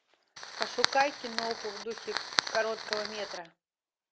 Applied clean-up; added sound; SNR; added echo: none; Fire; 0 dB; none.